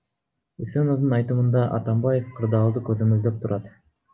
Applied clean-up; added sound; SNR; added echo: none; none; none; none.